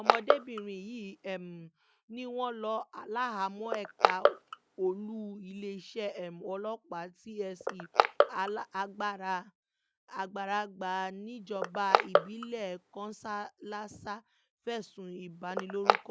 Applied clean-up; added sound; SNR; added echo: none; Crushing; -4 dB; none.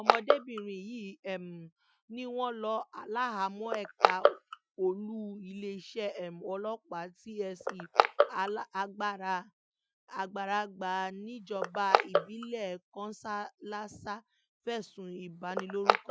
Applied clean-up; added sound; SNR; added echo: classical method Wiener filter.